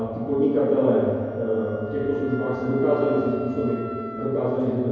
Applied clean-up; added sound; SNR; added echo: none; Wind instrument, woodwind instrument; 17 dB; reverberation time 2.2 s.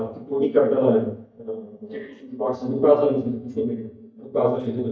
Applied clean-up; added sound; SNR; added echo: neural mask model DeepFilterNet 3.